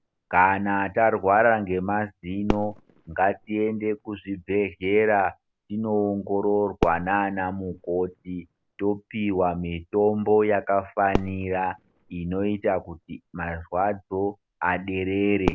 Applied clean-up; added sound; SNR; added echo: none; Fireworks; 13 dB; none.